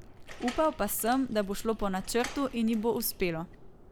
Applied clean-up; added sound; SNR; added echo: none; Door + Subway, metro, underground; 14 dB; none.